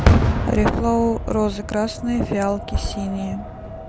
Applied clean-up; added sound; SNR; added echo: none; Fireworks; -1 dB; none.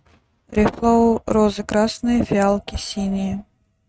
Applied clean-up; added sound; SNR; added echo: neural mask model RNNoise.